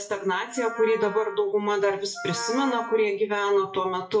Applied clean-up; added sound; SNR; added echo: classical method WPE with log-MMSE.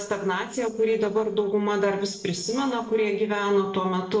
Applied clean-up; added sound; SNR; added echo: neural separator model SepFormer DNS4.